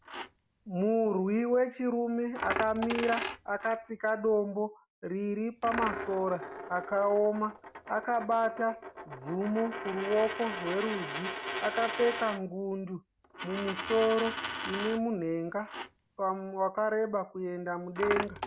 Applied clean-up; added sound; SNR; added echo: none; Coin (dropping); 8 dB; none.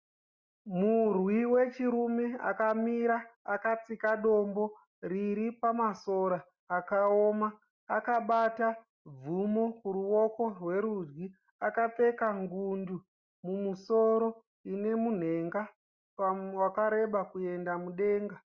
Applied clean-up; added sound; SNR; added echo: none; none; none; none.